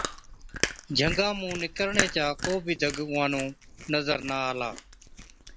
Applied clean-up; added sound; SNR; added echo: none; Chewing, mastication; 6 dB; none.